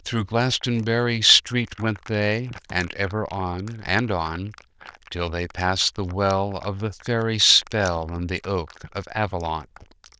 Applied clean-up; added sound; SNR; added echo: neural diffusion model UNIVERSE++.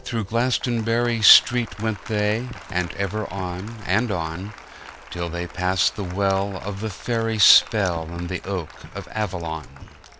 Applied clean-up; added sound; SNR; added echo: none; Raindrop / Drip + Applause; 18 dB; none.